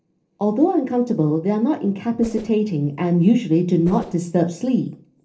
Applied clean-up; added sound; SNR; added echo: neural separator model SepFormer DNS4.